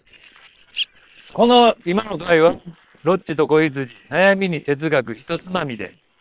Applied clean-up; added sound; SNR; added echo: neural separator model SepFormer WHAM!.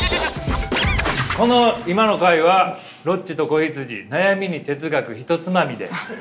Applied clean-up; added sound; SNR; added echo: none; none; none; none.